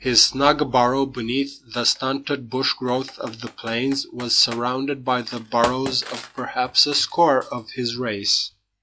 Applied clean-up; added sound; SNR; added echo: classical method log-MMSE.